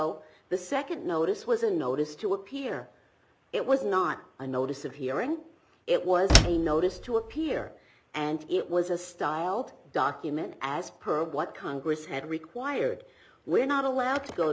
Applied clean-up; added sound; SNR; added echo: none; Slam; -4 dB; none.